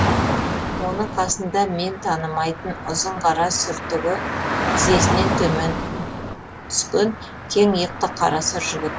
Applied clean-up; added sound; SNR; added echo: none; Traffic noise, roadway noise / Car; 2 dB; none.